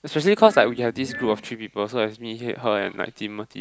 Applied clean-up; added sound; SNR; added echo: none; Glass; 14 dB; none.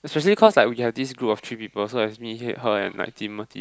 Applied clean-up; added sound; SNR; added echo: none; none; none; none.